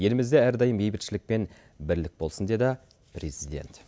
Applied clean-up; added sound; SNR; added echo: none; none; none; none.